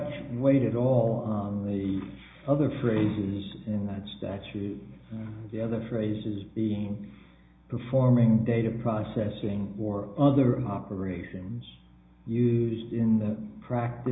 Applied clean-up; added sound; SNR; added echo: none; none; none; reverberation time 0.4 s.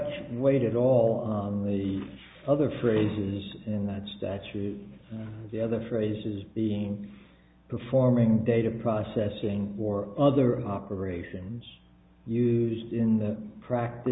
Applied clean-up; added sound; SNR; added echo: none; none; none; none.